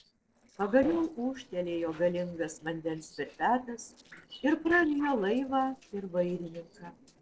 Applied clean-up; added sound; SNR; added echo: neural separator model SepFormer DNS4.